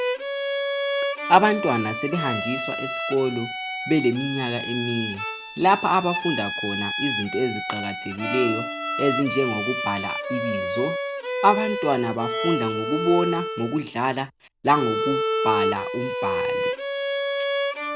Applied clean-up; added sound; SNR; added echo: none; Bowed string instrument; 2 dB; none.